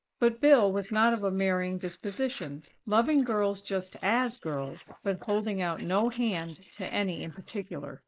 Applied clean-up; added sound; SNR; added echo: neural mask model Resemble Enhance denoiser.